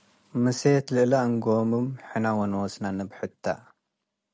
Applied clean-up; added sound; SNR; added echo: none; none; none; none.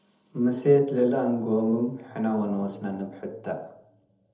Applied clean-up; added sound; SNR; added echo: none; none; none; reverberation time 0.9 s.